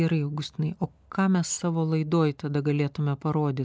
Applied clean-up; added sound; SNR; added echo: none; none; none; none.